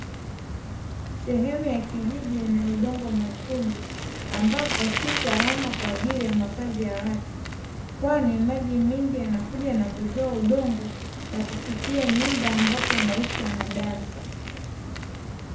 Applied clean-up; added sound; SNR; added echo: none; Bicycle; 4 dB; reverberation time 0.6 s.